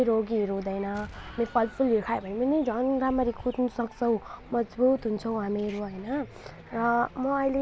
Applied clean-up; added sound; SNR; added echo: none; Explosion; 18 dB; none.